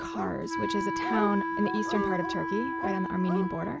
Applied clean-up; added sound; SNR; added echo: none; Dog + Wind instrument, woodwind instrument; 1 dB; none.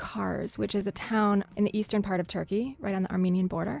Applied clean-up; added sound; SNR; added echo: none; none; none; none.